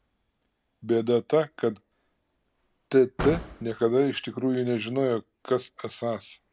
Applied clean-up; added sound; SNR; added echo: none; Slam / Car; 15 dB; none.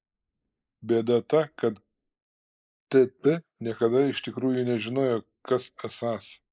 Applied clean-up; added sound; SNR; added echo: neural mask model Resemble Enhance denoiser.